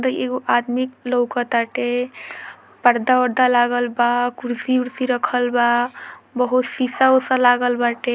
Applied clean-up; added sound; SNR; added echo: none; none; none; none.